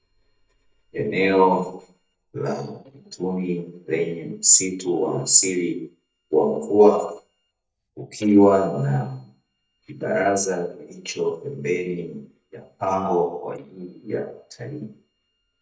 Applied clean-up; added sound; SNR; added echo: neural mask model DeepFilterNet 3.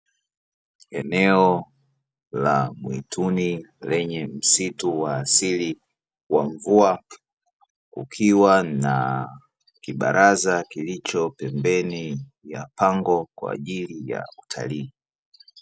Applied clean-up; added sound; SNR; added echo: none; none; none; none.